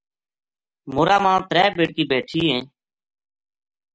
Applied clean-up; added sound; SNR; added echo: none; none; none; none.